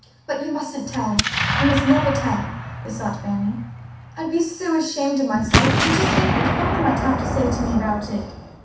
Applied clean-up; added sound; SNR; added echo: none; Explosion; 0 dB; reverberation time 0.7 s.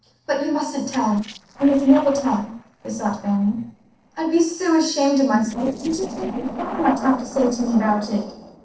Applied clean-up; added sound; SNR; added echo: neural separator model SepFormer DNS4.